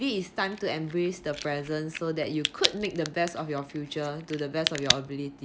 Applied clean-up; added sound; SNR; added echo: none; Crack; 5 dB; none.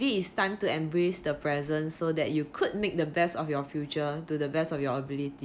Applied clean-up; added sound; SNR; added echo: none; none; none; none.